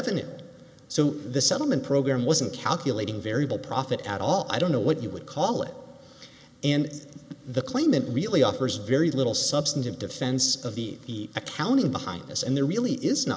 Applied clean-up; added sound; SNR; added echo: none; none; none; none.